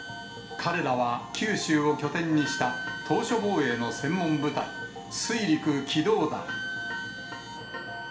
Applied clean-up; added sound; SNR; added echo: none; Wind instrument, woodwind instrument; 12 dB; reverberation time 0.4 s.